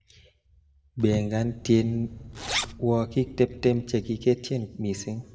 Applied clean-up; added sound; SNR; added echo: none; Zipper (clothing); 11 dB; reverberation time 1.5 s.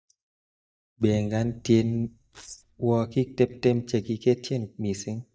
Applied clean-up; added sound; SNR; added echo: neural mask model DeepFilterNet 3.